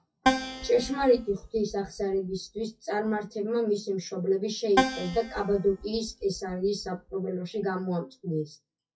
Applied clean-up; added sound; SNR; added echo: classical method WPE with log-MMSE.